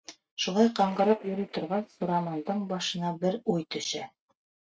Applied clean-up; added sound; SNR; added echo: neural mask model RNNoise.